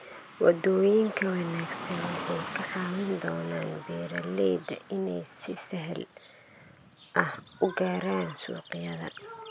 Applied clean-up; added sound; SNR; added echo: none; Car passing by / Traffic noise, roadway noise; 14 dB; none.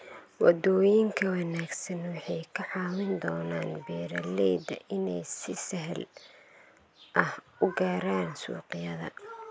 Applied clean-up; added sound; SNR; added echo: none; none; none; none.